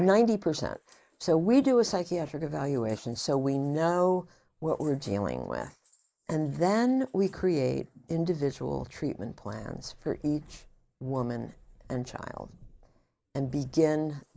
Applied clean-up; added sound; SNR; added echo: neural mask model Resemble Enhance denoiser.